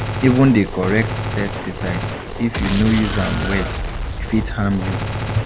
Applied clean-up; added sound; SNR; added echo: none; Gunshot, gunfire; 4 dB; none.